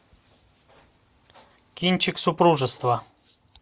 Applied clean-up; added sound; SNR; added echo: none; none; none; none.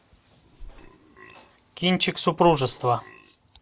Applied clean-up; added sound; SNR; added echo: none; Burping, eructation; 20 dB; none.